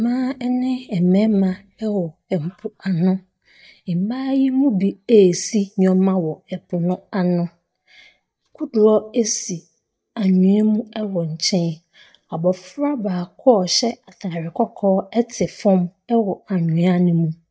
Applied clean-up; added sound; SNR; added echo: neural mask model DeepFilterNet 3.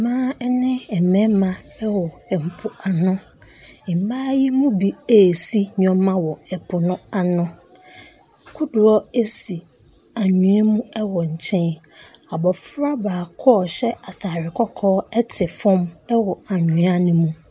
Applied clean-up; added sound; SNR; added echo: none; none; none; none.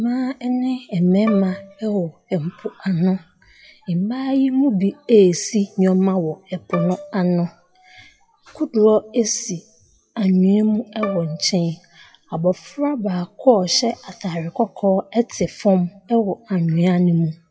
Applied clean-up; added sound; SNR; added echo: classical method WPE with log-MMSE.